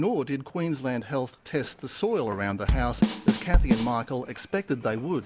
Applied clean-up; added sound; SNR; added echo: none; Bass drum / Snare drum / Drum kit; -4 dB; none.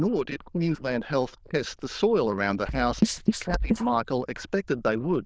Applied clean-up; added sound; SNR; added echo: neural diffusion model UNIVERSE++.